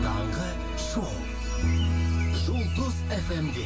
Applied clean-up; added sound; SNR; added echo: none; none; none; reverberation time 0.1 s.